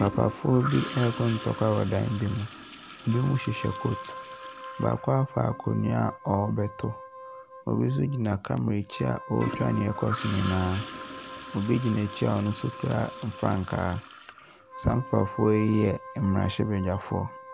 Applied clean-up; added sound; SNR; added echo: none; Toilet flush / Gurgling + Wind instrument, woodwind instrument; 12 dB; none.